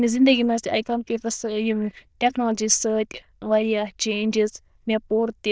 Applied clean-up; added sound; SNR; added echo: neural diffusion model UNIVERSE++.